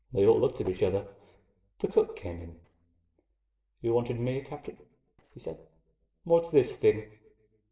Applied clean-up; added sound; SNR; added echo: neural separator model SepFormer DNS4.